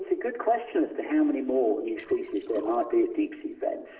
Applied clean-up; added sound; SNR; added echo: neural separator model SepFormer DNS4.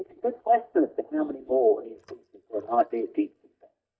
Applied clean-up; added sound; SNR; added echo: neural mask model DeepFilterNet 3.